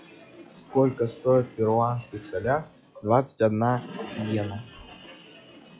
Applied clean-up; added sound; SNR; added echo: classical method log-MMSE.